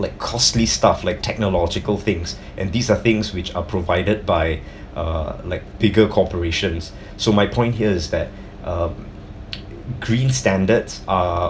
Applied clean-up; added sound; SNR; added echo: none; none; none; none.